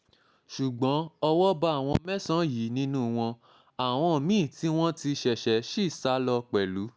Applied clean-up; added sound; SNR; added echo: none; none; none; none.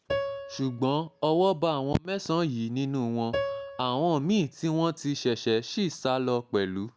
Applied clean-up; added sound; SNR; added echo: none; Piano; 11 dB; none.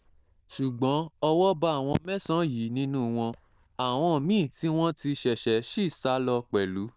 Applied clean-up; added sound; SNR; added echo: neural diffusion model UNIVERSE++.